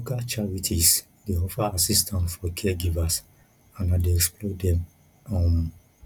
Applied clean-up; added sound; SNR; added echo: none; none; none; none.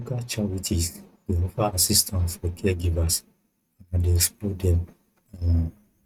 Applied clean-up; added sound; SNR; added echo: neural mask model RNNoise.